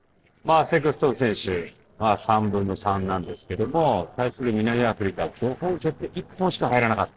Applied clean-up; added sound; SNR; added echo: neural separator model SepFormer DNS4.